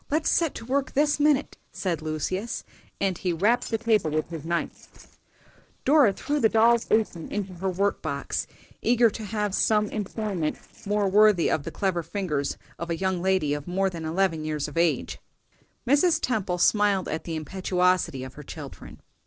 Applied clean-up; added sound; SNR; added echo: neural separator model SepFormer DNS4.